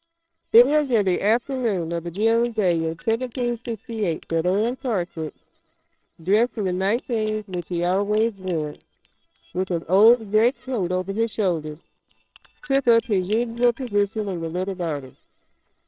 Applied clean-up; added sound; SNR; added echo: neural separator model SepFormer WHAMR!.